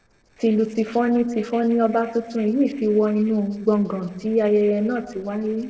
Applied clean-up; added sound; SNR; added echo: neural separator model SepFormer DNS4.